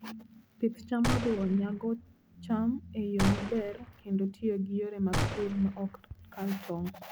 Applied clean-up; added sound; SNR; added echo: none; Gunshot, gunfire; 4 dB; none.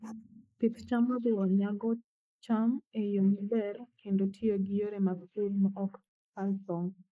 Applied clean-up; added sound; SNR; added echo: neural mask model Resemble Enhance denoiser.